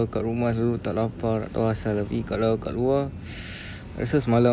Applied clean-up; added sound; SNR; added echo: none; none; none; none.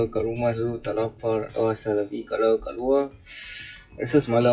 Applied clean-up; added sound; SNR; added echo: classical method WPE with log-MMSE.